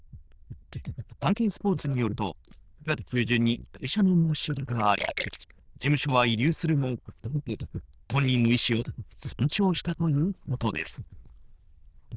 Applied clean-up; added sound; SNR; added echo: neural diffusion model UNIVERSE++.